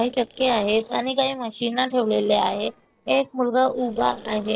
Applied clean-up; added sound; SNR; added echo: neural separator model SepFormer DNS4.